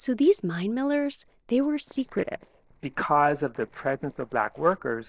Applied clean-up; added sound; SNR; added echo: neural separator model SepFormer DNS4.